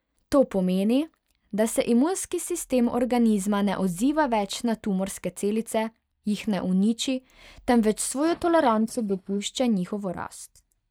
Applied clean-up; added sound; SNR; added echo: neural mask model DeepFilterNet 3.